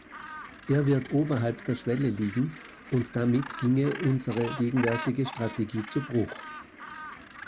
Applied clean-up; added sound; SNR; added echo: none; Gull, seagull; 13 dB; none.